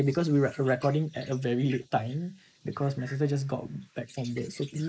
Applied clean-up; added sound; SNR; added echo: neural mask model Resemble Enhance denoiser.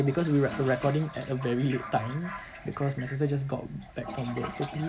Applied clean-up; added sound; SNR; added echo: none; Toilet flush; 13 dB; none.